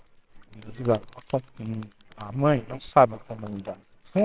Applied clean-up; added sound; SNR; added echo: neural separator model SepFormer WHAMR!.